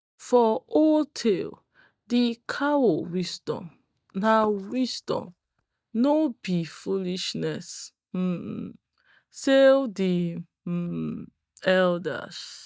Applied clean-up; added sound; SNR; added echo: neural mask model DeepFilterNet 3.